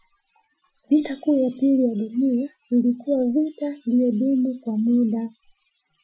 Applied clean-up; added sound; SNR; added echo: classical method Wiener filter.